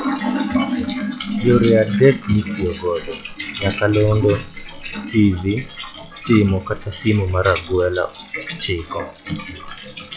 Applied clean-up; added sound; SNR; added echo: classical method log-MMSE.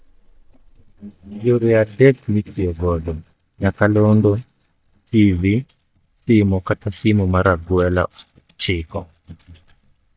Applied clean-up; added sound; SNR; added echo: neural mask model DeepFilterNet 3.